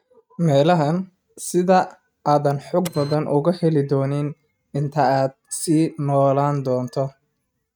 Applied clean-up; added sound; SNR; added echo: neural mask model RNNoise.